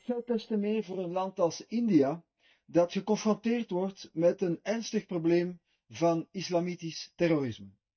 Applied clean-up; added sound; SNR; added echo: neural mask model DeepFilterNet 3.